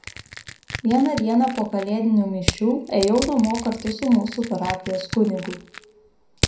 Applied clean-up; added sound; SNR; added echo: none; Crushing; 10 dB; reverberation time 0.4 s.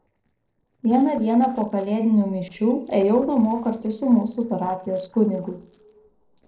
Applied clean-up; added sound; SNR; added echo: neural separator model SepFormer DNS4.